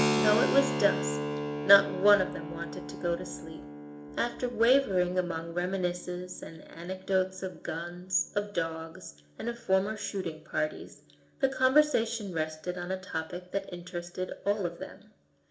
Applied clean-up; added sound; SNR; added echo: none; Keyboard (musical); 8 dB; reverberation time 0.4 s.